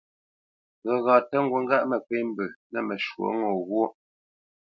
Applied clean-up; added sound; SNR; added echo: none; none; none; none.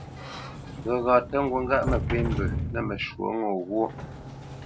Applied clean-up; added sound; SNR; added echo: none; Sliding door; 5 dB; none.